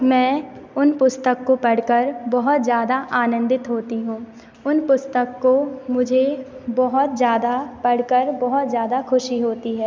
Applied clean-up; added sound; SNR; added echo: none; none; none; none.